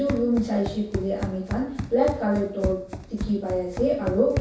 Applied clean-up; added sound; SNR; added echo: none; Run; 8 dB; reverberation time 0.7 s.